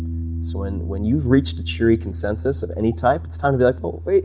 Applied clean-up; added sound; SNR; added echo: none; Piano; 7 dB; none.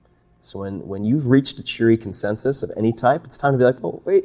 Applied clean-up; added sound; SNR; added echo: none; none; none; none.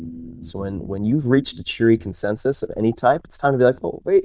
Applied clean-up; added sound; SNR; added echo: neural diffusion model UNIVERSE++.